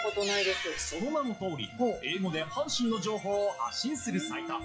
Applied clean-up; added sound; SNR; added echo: classical method log-MMSE.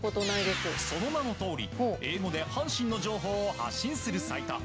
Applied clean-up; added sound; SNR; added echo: none; none; none; none.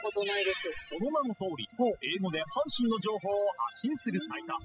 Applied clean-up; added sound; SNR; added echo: classical method spectral subtraction.